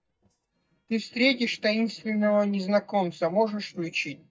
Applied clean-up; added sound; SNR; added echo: neural mask model DeepFilterNet 3.